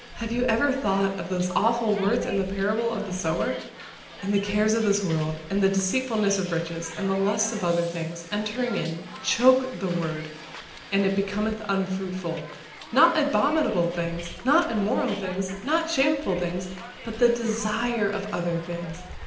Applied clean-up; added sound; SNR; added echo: none; Hiss; 15 dB; reverberation time 0.8 s.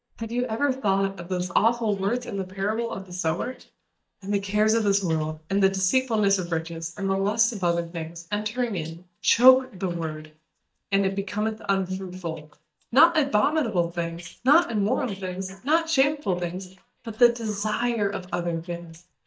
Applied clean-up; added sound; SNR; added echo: neural mask model DeepFilterNet 3.